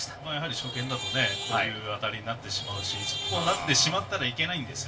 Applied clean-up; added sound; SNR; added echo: none; Traffic noise, roadway noise / Vehicle horn, car horn, honking; 7 dB; reverberation time 0.2 s.